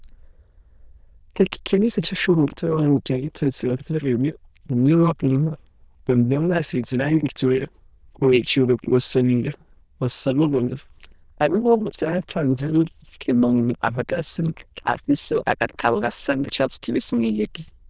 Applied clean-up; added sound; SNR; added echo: neural diffusion model UNIVERSE++.